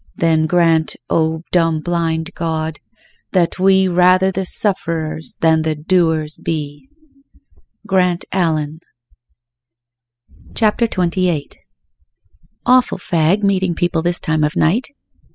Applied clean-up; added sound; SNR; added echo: classical method spectral subtraction.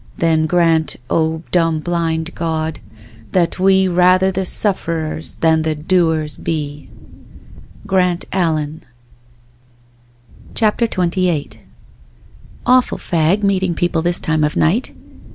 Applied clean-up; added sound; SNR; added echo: none; Wind; 18 dB; none.